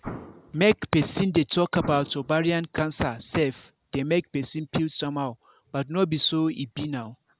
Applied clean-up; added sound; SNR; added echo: none; Explosion; 15 dB; none.